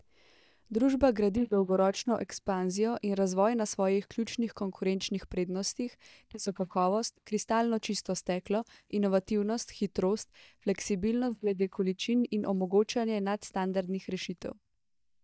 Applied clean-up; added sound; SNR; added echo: neural mask model DeepFilterNet 3.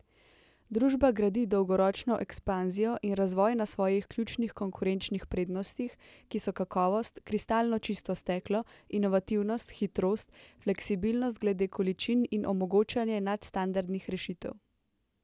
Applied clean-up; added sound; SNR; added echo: none; none; none; none.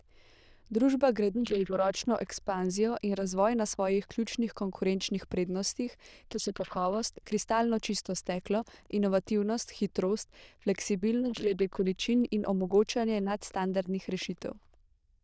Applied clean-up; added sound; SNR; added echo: neural diffusion model UNIVERSE++.